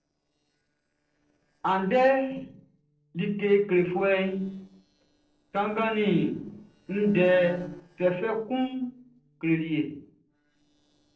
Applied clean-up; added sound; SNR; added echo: neural separator model SepFormer DNS4.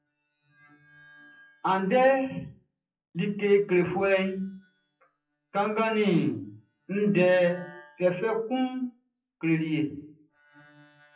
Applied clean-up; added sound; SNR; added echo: classical method WPE with log-MMSE.